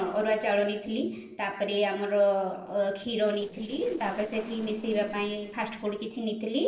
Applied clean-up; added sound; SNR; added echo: neural separator model SepFormer DNS4.